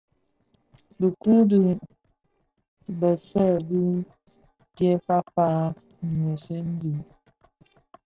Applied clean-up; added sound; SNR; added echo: neural separator model SepFormer DNS4.